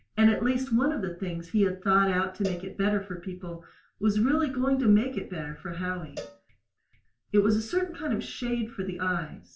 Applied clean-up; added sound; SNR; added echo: none; Cowbell; 20 dB; reverberation time 0.3 s.